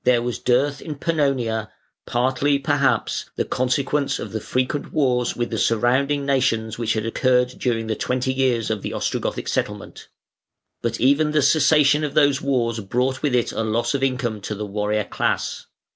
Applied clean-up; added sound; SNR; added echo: none; none; none; none.